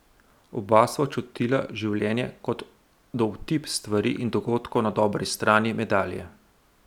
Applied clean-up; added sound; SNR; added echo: none; none; none; none.